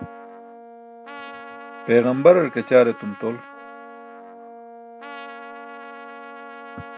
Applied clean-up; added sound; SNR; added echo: none; Trumpet + Brass instrument; 16 dB; none.